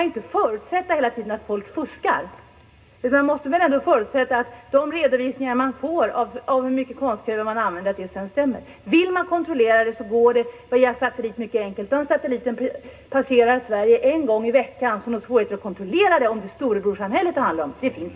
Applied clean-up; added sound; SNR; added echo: none; none; none; reverberation time 0.2 s.